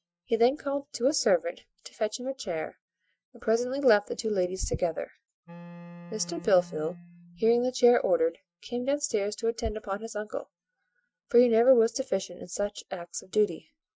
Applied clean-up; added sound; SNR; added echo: classical method Wiener filter.